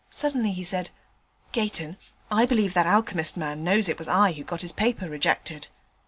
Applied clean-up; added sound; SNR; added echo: none; none; none; none.